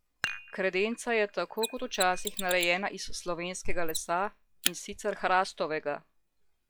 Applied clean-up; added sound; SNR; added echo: classical method log-MMSE.